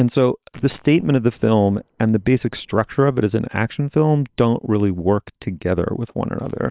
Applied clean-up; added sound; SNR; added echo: neural separator model SepFormer WHAM!.